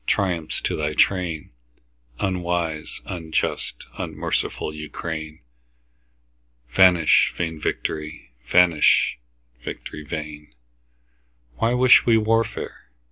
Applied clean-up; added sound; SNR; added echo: none; none; none; none.